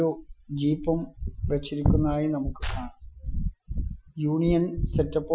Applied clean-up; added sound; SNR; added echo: classical method Wiener filter.